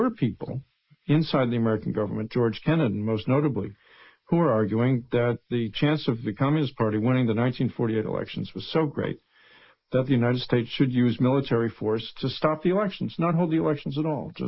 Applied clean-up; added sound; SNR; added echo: neural mask model Resemble Enhance denoiser.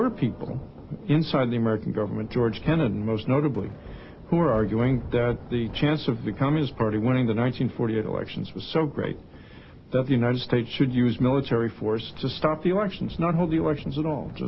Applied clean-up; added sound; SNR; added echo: none; Thunder; 18 dB; none.